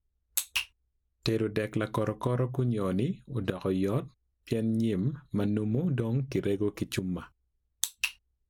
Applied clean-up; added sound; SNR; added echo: none; none; none; none.